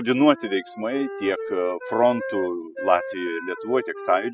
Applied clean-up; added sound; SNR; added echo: classical method spectral subtraction.